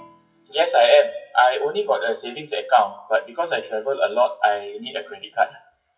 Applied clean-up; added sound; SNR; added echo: classical method WPE with log-MMSE.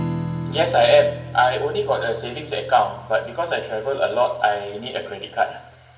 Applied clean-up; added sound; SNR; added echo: none; Strum; 12 dB; reverberation time 0.7 s.